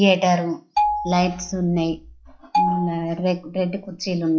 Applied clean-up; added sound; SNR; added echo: classical method log-MMSE.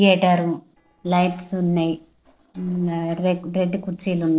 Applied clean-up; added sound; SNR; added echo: neural separator model SepFormer DNS4.